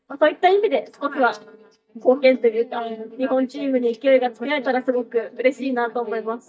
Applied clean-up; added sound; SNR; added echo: neural mask model DeepFilterNet 3.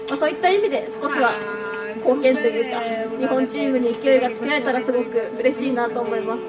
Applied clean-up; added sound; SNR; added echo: none; Wind instrument, woodwind instrument; 10 dB; reverberation time 0.4 s.